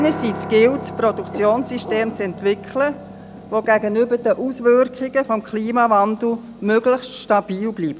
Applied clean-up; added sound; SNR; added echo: none; Piano; 16 dB; none.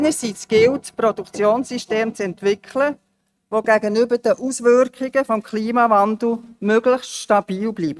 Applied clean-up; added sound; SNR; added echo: neural mask model RNNoise.